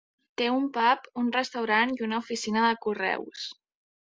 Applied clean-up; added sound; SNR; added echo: none; none; none; none.